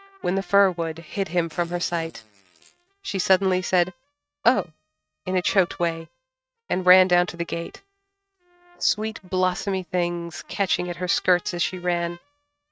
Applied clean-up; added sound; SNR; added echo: neural mask model RNNoise.